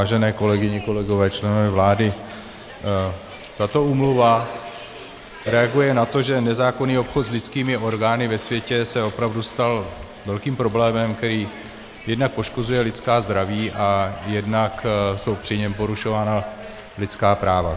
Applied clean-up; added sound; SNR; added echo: none; Hiss; 19 dB; none.